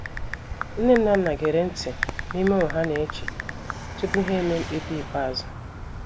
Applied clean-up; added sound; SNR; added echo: none; Typing + Vehicle; 7 dB; none.